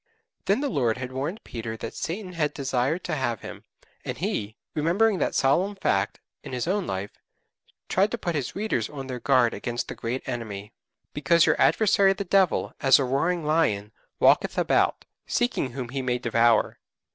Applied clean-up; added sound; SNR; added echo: none; none; none; none.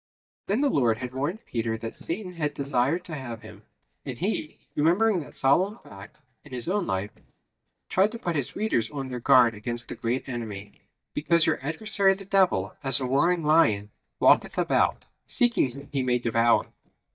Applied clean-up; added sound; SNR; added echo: neural mask model DeepFilterNet 3.